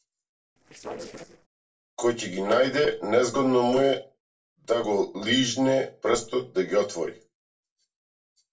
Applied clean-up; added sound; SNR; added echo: neural separator model SepFormer DNS4.